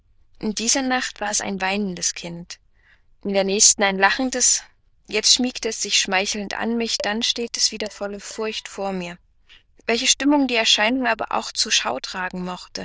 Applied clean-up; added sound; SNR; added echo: neural diffusion model UNIVERSE++.